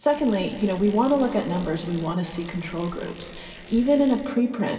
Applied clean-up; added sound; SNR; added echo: none; Bicycle; 13 dB; reverberation time 2.6 s.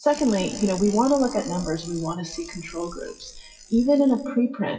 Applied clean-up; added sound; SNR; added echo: classical method WPE with log-MMSE.